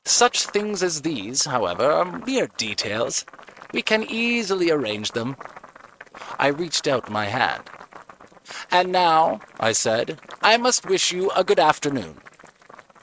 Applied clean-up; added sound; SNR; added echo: neural mask model RNNoise.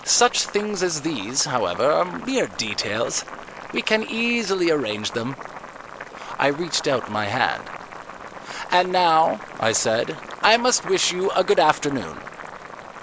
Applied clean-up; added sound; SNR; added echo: none; Boiling; 14 dB; none.